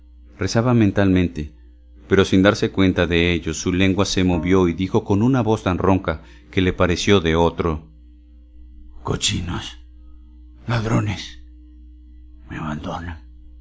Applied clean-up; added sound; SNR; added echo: none; Bowed string instrument; 18 dB; none.